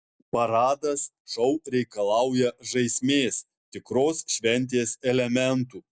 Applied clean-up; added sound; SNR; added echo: none; none; none; none.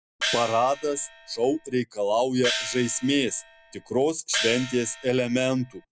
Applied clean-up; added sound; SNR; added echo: none; Gong; 8 dB; none.